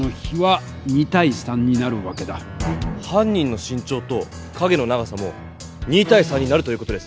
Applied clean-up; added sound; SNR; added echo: none; none; none; none.